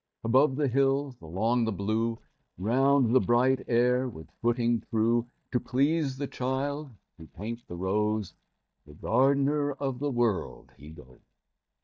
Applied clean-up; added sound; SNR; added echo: neural mask model DeepFilterNet 3.